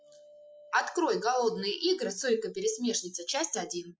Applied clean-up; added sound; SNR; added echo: classical method Wiener filter.